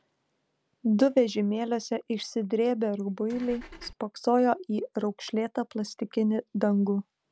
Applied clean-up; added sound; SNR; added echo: none; Engine / Car; 17 dB; none.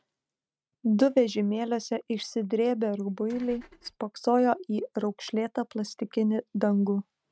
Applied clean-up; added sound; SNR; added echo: neural mask model RNNoise.